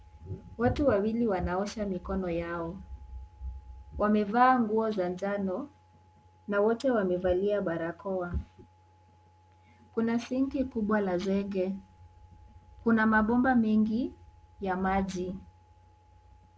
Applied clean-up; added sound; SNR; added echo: none; none; none; none.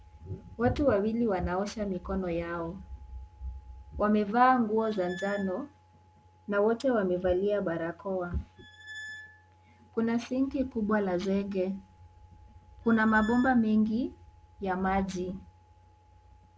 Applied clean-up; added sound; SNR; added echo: none; Squeak; 16 dB; none.